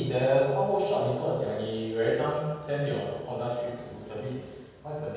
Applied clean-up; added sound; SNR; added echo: none; none; none; reverberation time 1.2 s.